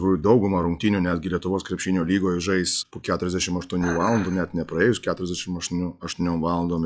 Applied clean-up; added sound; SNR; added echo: classical method log-MMSE.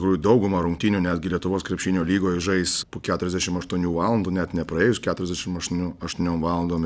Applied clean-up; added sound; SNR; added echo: none; none; none; none.